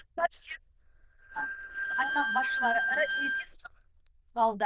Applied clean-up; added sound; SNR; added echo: neural diffusion model UNIVERSE++.